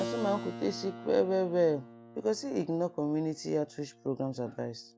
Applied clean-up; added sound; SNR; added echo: none; Keyboard (musical); 13 dB; none.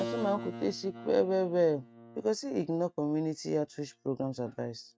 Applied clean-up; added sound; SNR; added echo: neural mask model RNNoise.